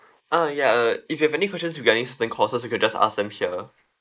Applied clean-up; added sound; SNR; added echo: neural mask model Resemble Enhance denoiser.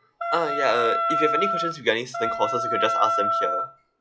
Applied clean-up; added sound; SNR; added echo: classical method log-MMSE.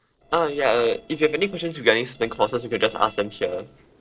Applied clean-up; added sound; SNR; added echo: neural separator model SepFormer DNS4.